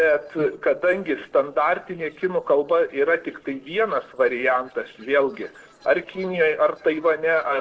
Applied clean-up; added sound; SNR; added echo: neural separator model SepFormer DNS4.